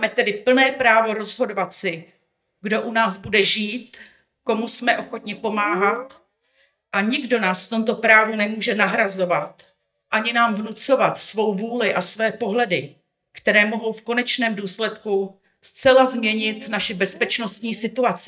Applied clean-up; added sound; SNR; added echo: neural mask model DeepFilterNet 3.